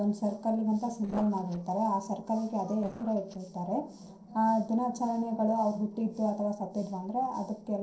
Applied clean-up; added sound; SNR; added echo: neural separator model SepFormer DNS4.